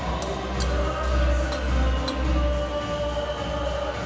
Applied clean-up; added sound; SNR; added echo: none; Shatter; 18 dB; reverberation time 2.2 s.